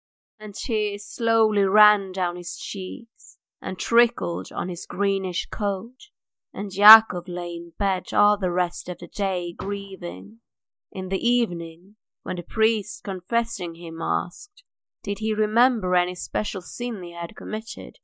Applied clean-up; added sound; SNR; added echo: neural mask model DeepFilterNet 3.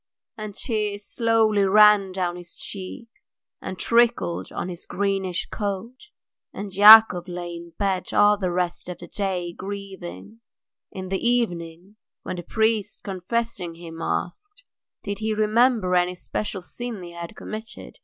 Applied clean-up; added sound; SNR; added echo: none; none; none; none.